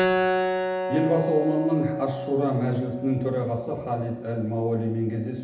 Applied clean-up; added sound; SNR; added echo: none; Keyboard (musical); 4 dB; reverberation time 0.8 s.